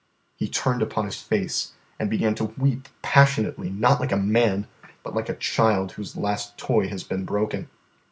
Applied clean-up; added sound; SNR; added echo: none; none; none; none.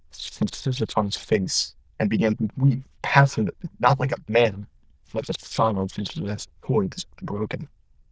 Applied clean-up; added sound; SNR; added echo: neural diffusion model UNIVERSE++.